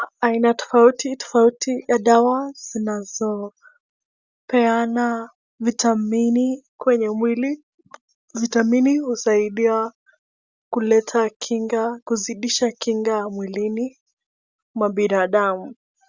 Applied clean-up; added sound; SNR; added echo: none; none; none; none.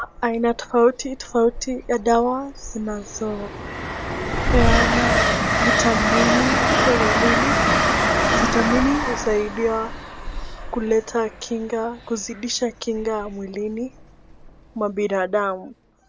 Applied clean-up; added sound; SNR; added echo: none; Train; -1 dB; none.